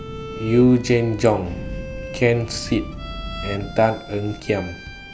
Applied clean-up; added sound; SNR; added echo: none; Bowed string instrument; 16 dB; none.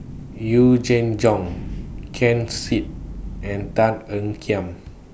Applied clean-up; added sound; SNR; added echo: none; none; none; none.